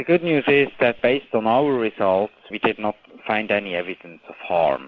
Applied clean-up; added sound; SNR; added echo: none; none; none; none.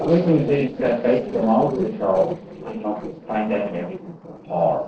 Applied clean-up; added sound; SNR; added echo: neural separator model SepFormer DNS4.